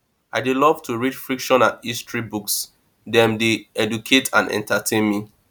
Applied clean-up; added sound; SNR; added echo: none; none; none; none.